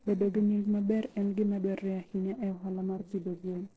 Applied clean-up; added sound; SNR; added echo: neural separator model SepFormer DNS4.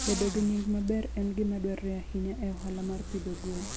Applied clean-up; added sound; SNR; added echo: none; Zipper (clothing); 6 dB; none.